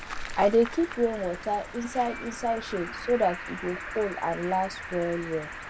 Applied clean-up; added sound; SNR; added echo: none; Cricket; 10 dB; none.